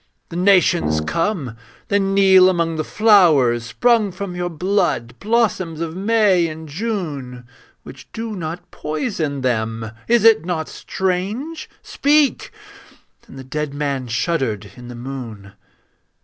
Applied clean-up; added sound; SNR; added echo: none; Brass instrument; 7 dB; none.